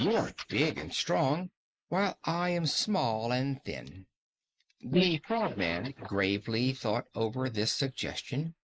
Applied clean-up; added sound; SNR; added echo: neural mask model Resemble Enhance denoiser.